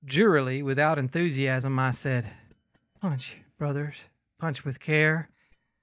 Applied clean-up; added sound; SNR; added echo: neural mask model DeepFilterNet 3.